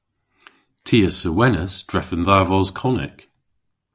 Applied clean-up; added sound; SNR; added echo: none; none; none; none.